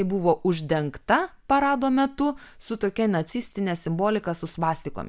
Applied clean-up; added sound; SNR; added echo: none; none; none; none.